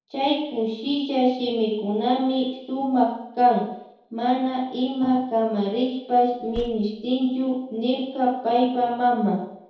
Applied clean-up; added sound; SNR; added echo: neural separator model SepFormer DNS4.